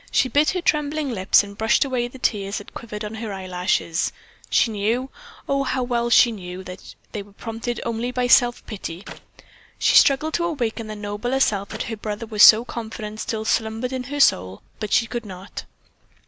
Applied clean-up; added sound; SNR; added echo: none; Clapping; 18 dB; none.